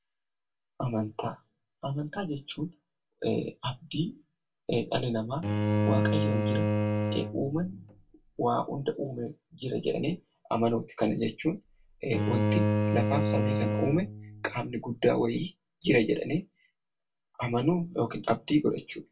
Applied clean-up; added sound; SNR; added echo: none; Bowed string instrument; -2 dB; reverberation time 0.2 s.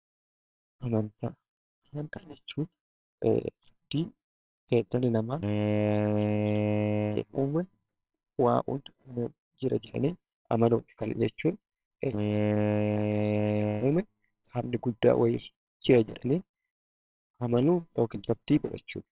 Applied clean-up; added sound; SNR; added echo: neural separator model SepFormer WHAMR!.